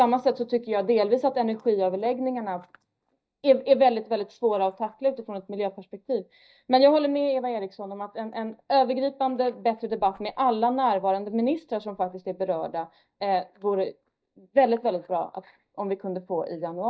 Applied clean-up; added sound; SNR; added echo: neural mask model DeepFilterNet 3.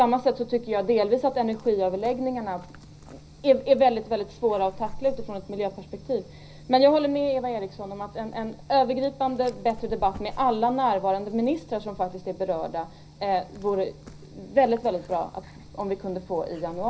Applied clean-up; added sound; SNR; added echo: none; Dog; 19 dB; reverberation time 0.5 s.